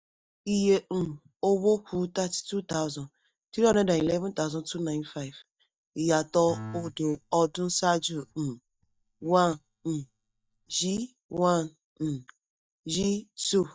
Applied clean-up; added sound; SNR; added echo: neural mask model DeepFilterNet 3.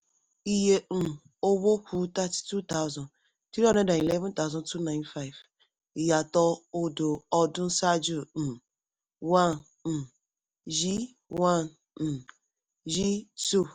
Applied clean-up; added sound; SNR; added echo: none; none; none; none.